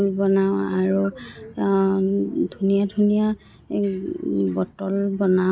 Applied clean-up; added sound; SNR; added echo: none; none; none; none.